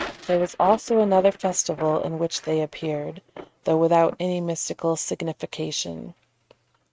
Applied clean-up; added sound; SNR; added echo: neural mask model RNNoise.